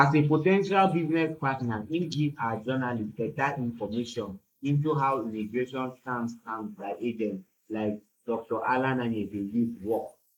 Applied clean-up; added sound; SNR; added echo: neural mask model Resemble Enhance denoiser.